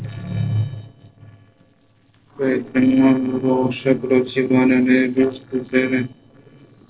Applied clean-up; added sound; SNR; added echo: neural separator model SepFormer DNS4.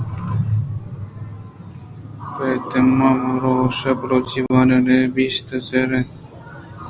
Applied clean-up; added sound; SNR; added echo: none; none; none; none.